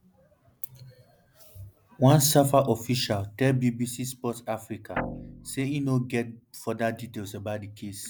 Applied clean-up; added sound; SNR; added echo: none; Guitar; 9 dB; none.